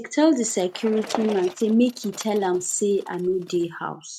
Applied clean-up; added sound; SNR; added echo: neural mask model RNNoise.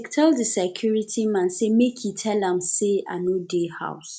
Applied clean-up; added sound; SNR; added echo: none; none; none; none.